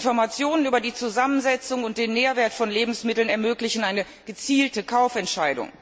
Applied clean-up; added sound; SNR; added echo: none; none; none; none.